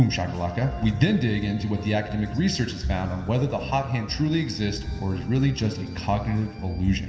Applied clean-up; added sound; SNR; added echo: none; none; none; reverberation time 2.4 s.